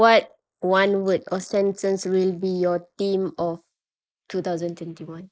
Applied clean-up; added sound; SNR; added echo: neural mask model Resemble Enhance denoiser.